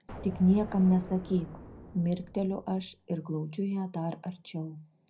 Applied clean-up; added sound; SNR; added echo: none; Explosion; 15 dB; reverberation time 0.4 s.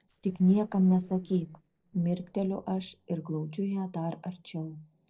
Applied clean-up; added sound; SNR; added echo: neural separator model SepFormer DNS4.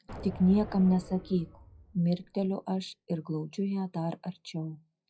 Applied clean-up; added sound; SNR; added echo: classical method WPE with log-MMSE.